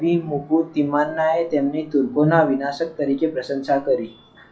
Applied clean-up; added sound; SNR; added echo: classical method log-MMSE.